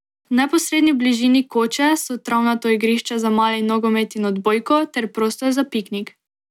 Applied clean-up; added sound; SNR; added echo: none; none; none; none.